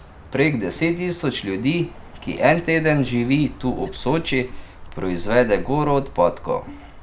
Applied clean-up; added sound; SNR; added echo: none; Bird; 13 dB; none.